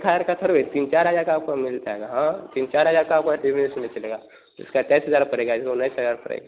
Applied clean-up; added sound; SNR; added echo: none; none; none; none.